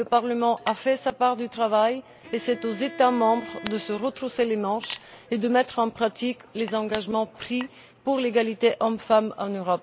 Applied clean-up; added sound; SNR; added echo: none; Bowed string instrument + Chink, clink; 20 dB; none.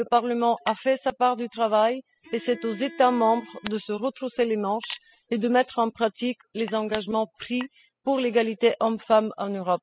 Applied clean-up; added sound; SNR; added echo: classical method spectral subtraction.